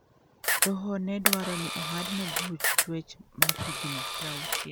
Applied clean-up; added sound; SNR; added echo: none; Camera; -5 dB; none.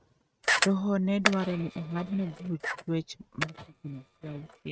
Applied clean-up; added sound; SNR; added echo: neural mask model RNNoise.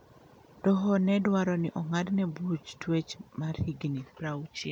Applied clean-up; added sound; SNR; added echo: none; none; none; none.